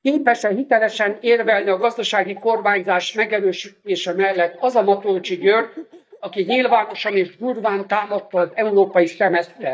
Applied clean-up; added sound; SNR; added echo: neural mask model DeepFilterNet 3.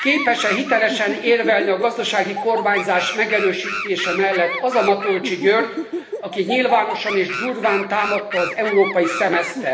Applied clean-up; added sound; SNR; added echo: none; Animal; 8 dB; reverberation time 1.1 s.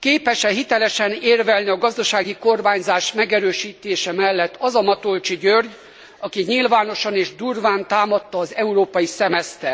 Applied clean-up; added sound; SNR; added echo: none; none; none; none.